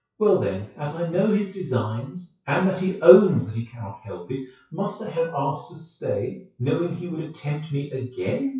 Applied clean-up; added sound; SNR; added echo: classical method WPE with log-MMSE.